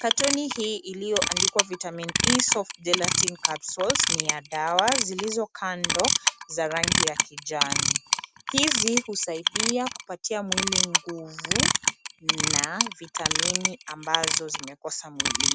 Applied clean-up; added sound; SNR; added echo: none; Clock; -3 dB; none.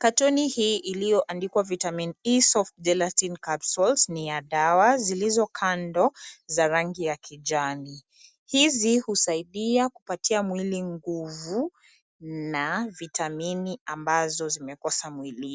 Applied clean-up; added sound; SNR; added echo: none; none; none; none.